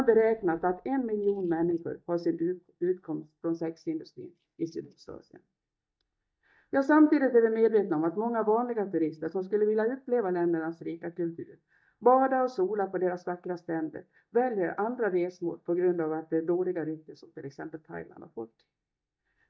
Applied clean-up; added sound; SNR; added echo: neural mask model DeepFilterNet 3.